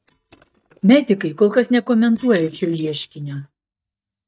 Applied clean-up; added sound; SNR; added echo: neural mask model DeepFilterNet 3.